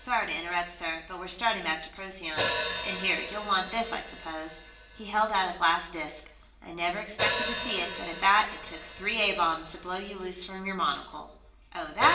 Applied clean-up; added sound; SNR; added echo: none; Hi-hat; 3 dB; reverberation time 0.8 s.